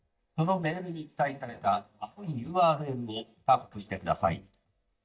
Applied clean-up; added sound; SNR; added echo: neural mask model DeepFilterNet 3.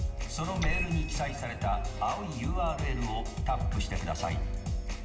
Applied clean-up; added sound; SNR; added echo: none; Musical instrument; 14 dB; reverberation time 1.0 s.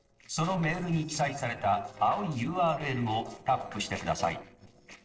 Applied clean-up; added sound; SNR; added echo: neural separator model SepFormer DNS4.